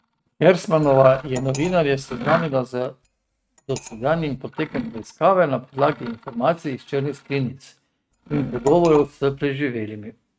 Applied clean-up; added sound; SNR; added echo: neural mask model RNNoise.